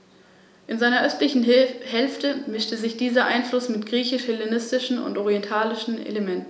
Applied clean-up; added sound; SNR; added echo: none; none; none; none.